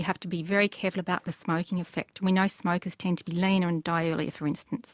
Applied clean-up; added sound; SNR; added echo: none; none; none; none.